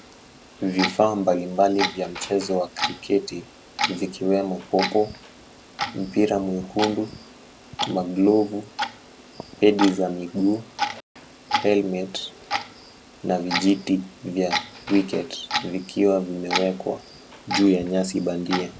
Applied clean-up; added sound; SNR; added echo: none; Clock; 8 dB; none.